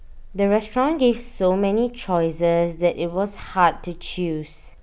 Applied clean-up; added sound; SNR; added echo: none; none; none; none.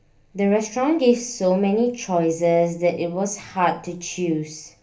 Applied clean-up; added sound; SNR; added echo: none; none; none; reverberation time 0.3 s.